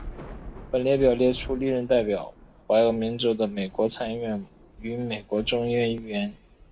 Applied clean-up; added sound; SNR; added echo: none; Thunder / Rain; 17 dB; none.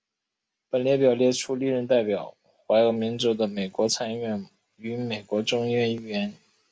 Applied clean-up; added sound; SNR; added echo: none; none; none; none.